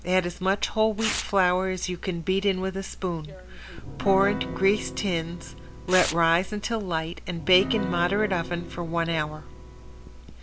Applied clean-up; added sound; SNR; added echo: none; Piano + Tearing; 11 dB; none.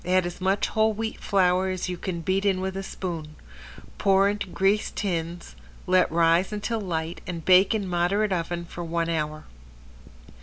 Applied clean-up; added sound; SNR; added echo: none; none; none; none.